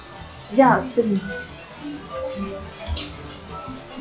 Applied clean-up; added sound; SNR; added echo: classical method log-MMSE.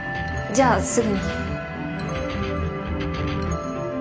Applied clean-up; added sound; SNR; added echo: none; none; none; none.